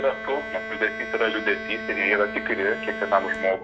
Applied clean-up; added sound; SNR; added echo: none; Bowed string instrument; 8 dB; none.